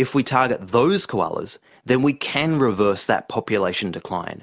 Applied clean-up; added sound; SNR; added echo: none; none; none; none.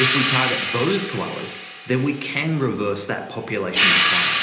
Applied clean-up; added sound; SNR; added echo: none; Hi-hat; -1 dB; reverberation time 1.0 s.